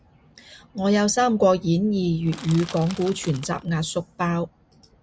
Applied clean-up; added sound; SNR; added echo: none; Crushing; 17 dB; none.